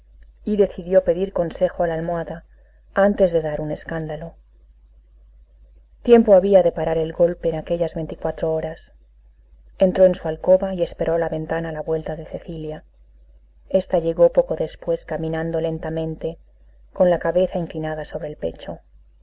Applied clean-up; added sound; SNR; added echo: none; none; none; none.